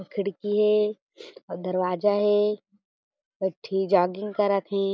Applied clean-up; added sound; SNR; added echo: none; none; none; none.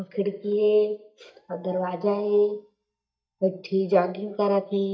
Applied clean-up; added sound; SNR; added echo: neural mask model DeepFilterNet 3.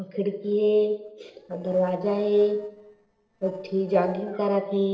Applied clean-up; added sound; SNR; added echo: neural separator model SepFormer DNS4.